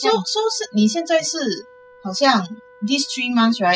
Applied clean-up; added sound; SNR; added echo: classical method spectral subtraction.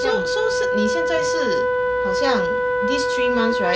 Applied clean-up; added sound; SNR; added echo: none; Wind instrument, woodwind instrument; -5 dB; none.